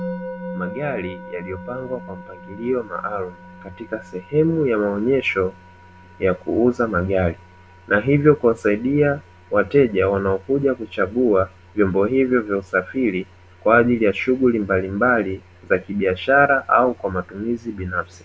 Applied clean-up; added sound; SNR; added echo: none; Musical instrument; 19 dB; none.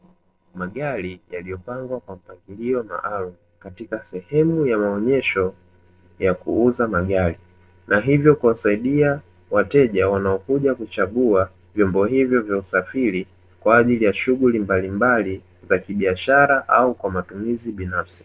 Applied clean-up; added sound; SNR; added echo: neural separator model SepFormer DNS4.